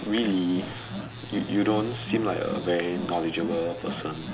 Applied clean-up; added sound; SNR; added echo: none; Wild animals; 9 dB; none.